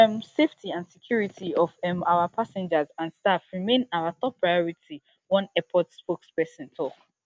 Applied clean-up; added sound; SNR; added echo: none; none; none; none.